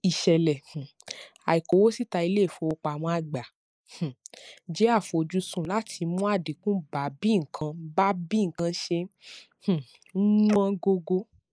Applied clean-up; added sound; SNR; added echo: neural mask model Resemble Enhance denoiser.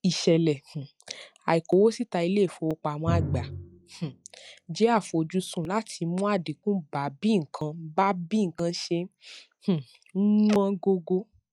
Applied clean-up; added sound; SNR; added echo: classical method log-MMSE.